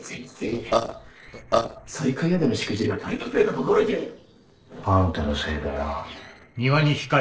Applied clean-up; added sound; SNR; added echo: neural separator model SepFormer DNS4.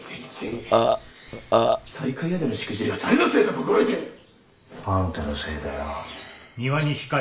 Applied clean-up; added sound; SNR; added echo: none; Burping, eructation; -4 dB; reverberation time 0.7 s.